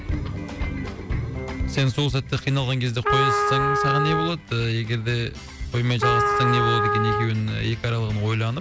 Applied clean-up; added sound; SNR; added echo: none; Trumpet; -1 dB; none.